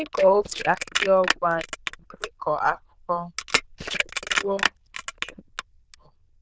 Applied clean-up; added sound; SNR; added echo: neural diffusion model UNIVERSE++.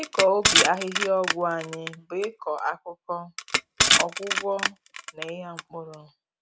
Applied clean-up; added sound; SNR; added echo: none; Crushing; -2 dB; none.